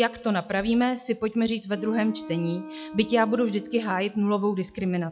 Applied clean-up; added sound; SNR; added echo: classical method log-MMSE.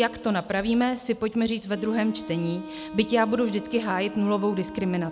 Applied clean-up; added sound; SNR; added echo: none; Wind instrument, woodwind instrument; 14 dB; none.